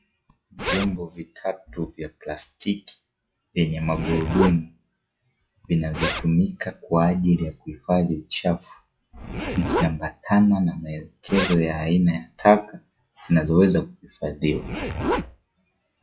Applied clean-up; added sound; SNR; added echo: classical method log-MMSE.